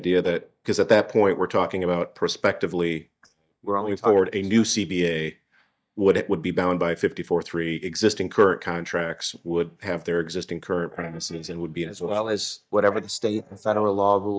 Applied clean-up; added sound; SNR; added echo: neural mask model DeepFilterNet 3.